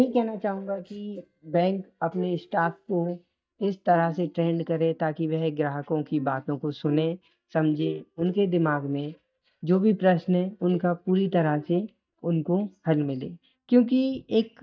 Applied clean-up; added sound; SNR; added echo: neural mask model DeepFilterNet 3.